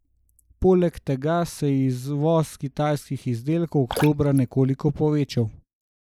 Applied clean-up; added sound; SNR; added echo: neural mask model Resemble Enhance denoiser.